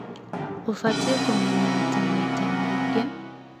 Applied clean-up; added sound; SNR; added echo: none; Brass instrument; -2 dB; none.